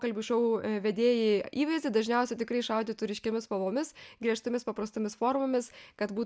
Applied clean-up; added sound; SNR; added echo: none; none; none; none.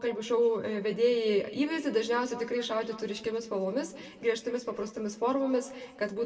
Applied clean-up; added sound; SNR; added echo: none; none; none; reverberation time 1.4 s.